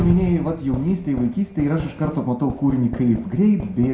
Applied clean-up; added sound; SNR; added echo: none; Fireworks; 11 dB; reverberation time 0.4 s.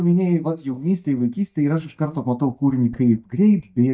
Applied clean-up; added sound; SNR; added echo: neural mask model DeepFilterNet 3.